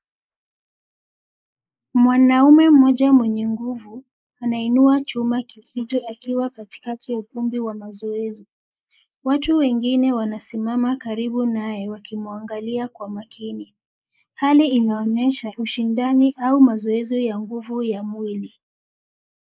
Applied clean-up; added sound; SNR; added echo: neural mask model Resemble Enhance denoiser.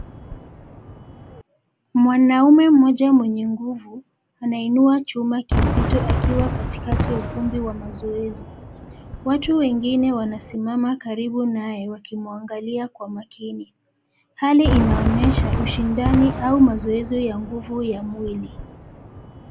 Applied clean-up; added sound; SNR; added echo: none; Fireworks; 6 dB; none.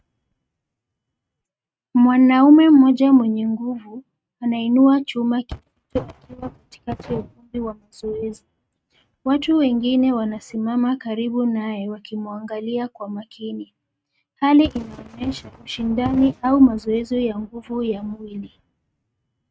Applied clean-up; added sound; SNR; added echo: neural mask model RNNoise.